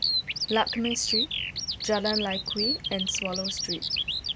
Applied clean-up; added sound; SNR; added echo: none; Bird vocalization, bird call, bird song; -1 dB; none.